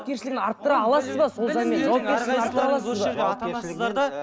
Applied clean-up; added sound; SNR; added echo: none; Wind instrument, woodwind instrument; 17 dB; none.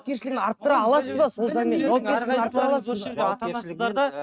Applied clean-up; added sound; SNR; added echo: neural mask model RNNoise.